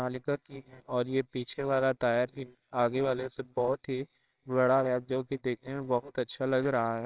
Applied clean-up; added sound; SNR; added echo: neural separator model SepFormer WHAMR!.